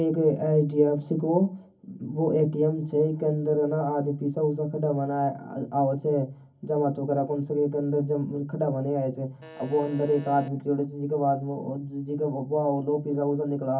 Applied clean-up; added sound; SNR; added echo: none; Alarm; 20 dB; reverberation time 0.3 s.